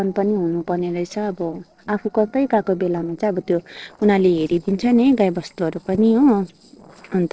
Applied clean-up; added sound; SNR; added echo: neural separator model SepFormer DNS4.